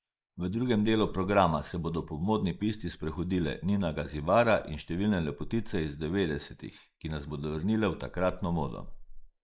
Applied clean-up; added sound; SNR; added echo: neural mask model Resemble Enhance denoiser.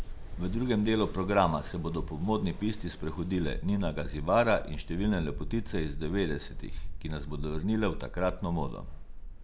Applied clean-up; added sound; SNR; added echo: none; Mechanical fan; 5 dB; none.